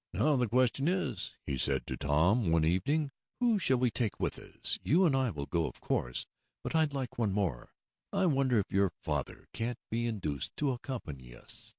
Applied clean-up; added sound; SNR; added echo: none; none; none; none.